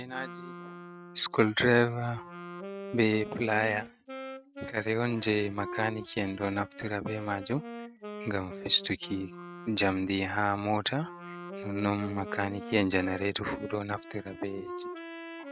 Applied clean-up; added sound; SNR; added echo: neural mask model RNNoise.